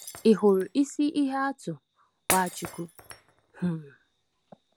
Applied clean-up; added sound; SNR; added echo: none; Shatter; 12 dB; none.